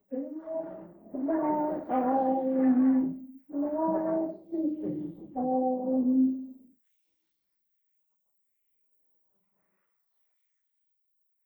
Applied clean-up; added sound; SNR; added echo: neural mask model Resemble Enhance denoiser.